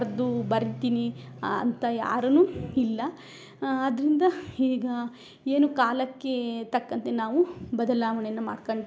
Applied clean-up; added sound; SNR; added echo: none; none; none; none.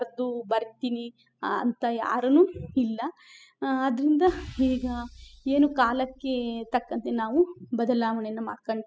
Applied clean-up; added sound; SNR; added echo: classical method spectral subtraction.